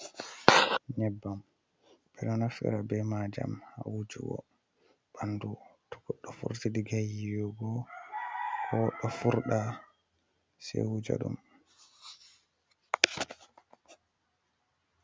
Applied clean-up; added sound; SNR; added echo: none; none; none; none.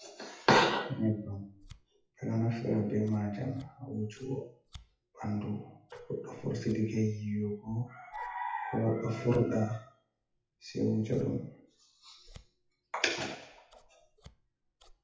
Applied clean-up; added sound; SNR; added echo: classical method WPE with log-MMSE.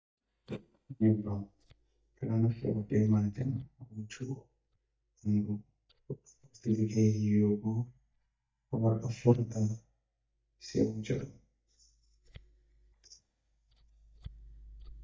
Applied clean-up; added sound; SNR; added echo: neural mask model DeepFilterNet 3.